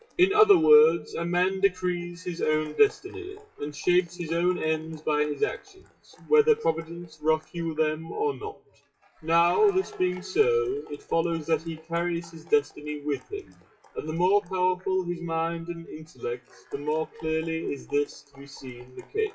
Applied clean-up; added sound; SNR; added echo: classical method WPE with log-MMSE.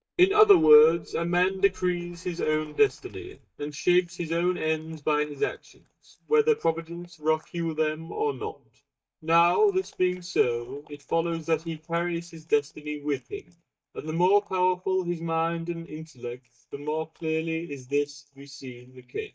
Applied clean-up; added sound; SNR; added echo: neural mask model DeepFilterNet 3.